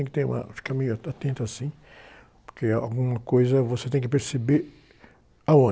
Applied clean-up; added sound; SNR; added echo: none; none; none; none.